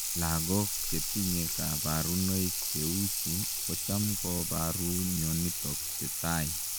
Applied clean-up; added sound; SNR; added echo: none; Sink (filling or washing) / Water tap, faucet; 0 dB; none.